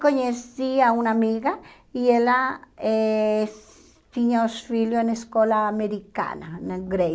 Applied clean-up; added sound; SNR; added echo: none; none; none; none.